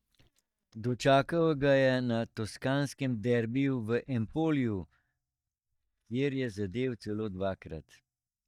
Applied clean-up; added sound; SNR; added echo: neural mask model DeepFilterNet 3.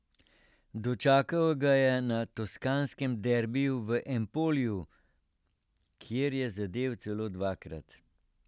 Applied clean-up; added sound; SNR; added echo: none; none; none; none.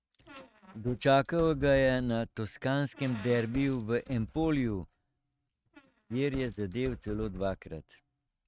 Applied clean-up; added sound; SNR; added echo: neural mask model RNNoise.